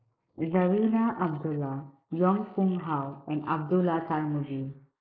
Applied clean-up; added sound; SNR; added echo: neural mask model Resemble Enhance denoiser.